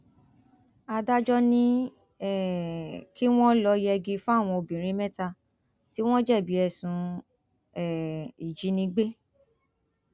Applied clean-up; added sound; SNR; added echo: none; none; none; none.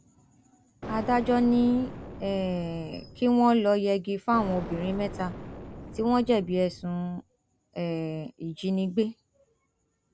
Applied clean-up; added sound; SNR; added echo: none; Explosion; 13 dB; none.